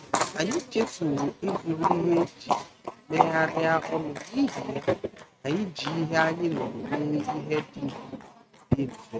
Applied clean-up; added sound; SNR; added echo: neural mask model RNNoise.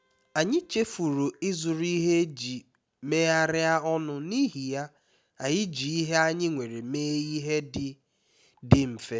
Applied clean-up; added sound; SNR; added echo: none; none; none; none.